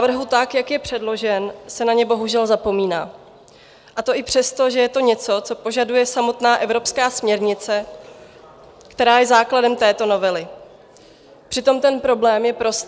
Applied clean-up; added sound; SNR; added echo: none; none; none; none.